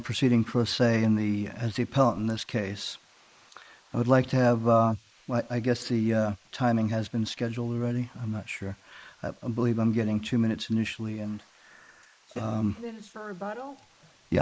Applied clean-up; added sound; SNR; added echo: neural mask model Resemble Enhance denoiser.